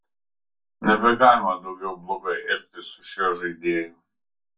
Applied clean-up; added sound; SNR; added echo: none; none; none; reverberation time 0.2 s.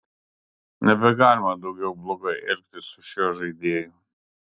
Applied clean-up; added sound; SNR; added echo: none; none; none; none.